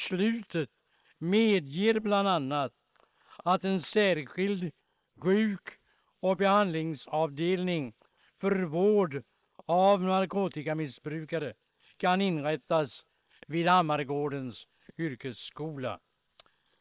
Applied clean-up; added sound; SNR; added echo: neural separator model SepFormer WHAM!.